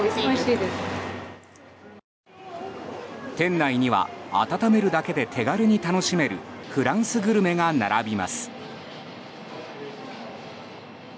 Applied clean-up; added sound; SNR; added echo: none; none; none; none.